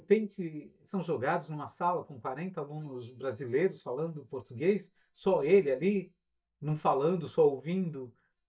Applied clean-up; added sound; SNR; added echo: neural mask model DeepFilterNet 3.